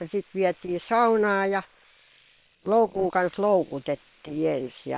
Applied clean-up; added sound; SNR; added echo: neural separator model SepFormer WHAM!.